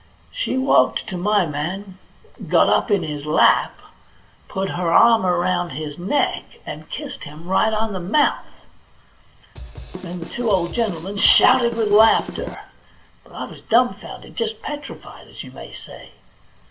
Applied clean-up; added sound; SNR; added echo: none; Drum / Drum kit; 12 dB; reverberation time 0.5 s.